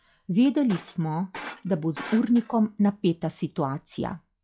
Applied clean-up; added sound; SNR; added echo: classical method log-MMSE.